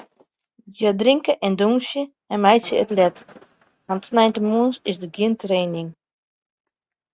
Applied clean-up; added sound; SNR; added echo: neural mask model RNNoise.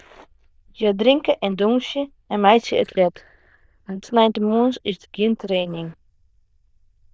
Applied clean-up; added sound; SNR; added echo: neural diffusion model UNIVERSE++.